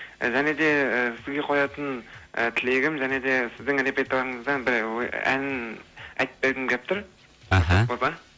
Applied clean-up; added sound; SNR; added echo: none; none; none; none.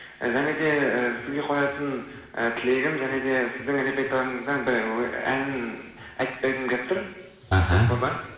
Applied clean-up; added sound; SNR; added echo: none; none; none; reverberation time 1.1 s.